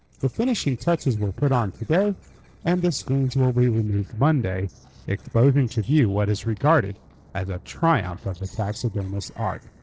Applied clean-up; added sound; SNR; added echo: neural separator model SepFormer DNS4.